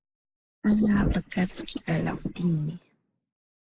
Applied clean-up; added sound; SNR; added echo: neural mask model Resemble Enhance denoiser.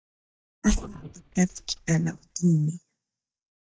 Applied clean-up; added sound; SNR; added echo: neural mask model DeepFilterNet 3.